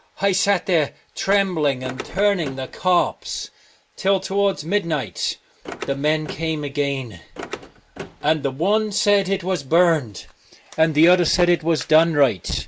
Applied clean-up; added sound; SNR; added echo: none; Car; 14 dB; none.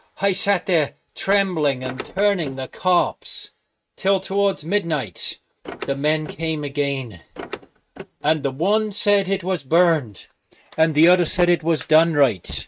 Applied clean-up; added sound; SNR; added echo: neural mask model RNNoise.